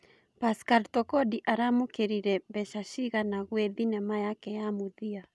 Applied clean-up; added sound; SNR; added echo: none; none; none; none.